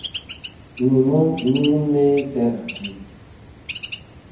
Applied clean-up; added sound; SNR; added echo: none; Bird; 15 dB; reverberation time 0.9 s.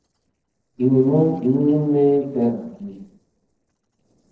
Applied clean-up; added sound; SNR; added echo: neural separator model SepFormer DNS4.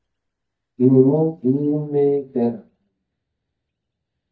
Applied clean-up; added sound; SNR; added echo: neural mask model DeepFilterNet 3.